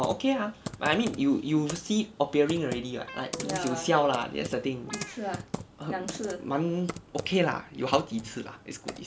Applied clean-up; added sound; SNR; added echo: none; Computer keyboard + Guitar; 12 dB; none.